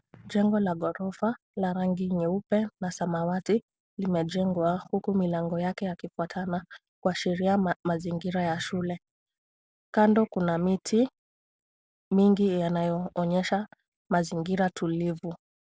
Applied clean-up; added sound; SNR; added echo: none; none; none; none.